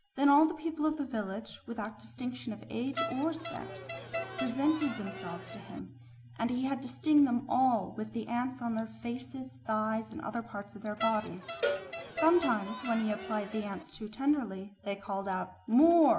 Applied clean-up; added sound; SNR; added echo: none; Crowd + Cowbell; 7 dB; none.